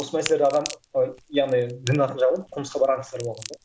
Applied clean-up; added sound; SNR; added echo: none; Crack; 16 dB; none.